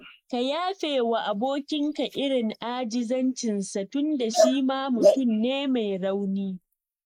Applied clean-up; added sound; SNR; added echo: neural mask model Resemble Enhance denoiser.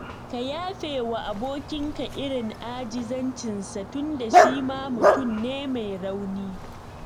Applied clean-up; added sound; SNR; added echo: none; Dog; -3 dB; none.